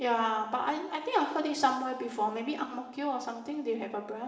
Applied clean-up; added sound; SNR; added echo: none; none; none; reverberation time 1.2 s.